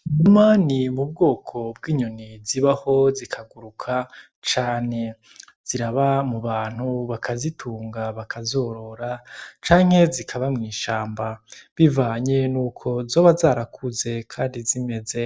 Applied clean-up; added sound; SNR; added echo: none; none; none; none.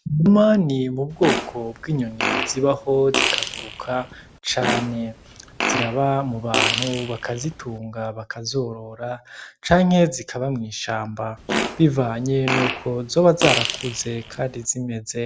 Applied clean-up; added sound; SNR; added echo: none; Fart; 4 dB; none.